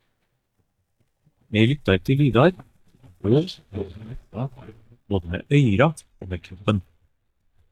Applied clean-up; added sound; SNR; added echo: neural mask model DeepFilterNet 3.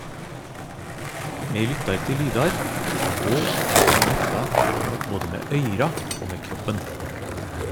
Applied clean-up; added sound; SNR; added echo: none; Skateboard; -3 dB; none.